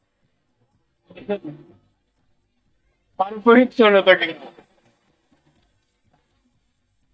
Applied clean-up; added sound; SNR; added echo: neural mask model DeepFilterNet 3.